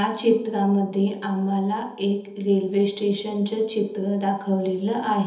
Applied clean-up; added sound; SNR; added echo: none; none; none; reverberation time 0.8 s.